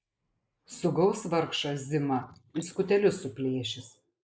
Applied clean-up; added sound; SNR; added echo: neural mask model Resemble Enhance denoiser.